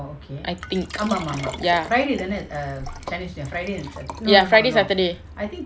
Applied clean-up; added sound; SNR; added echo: none; Liquid; 15 dB; none.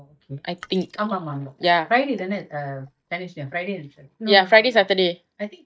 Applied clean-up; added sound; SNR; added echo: neural mask model DeepFilterNet 3.